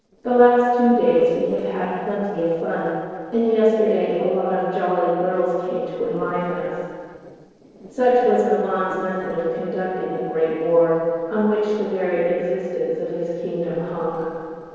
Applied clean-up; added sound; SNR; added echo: neural separator model SepFormer DNS4.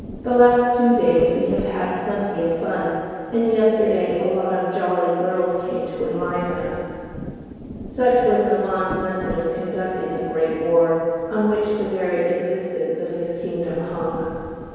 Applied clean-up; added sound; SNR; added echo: none; Rain; 16 dB; reverberation time 1.9 s.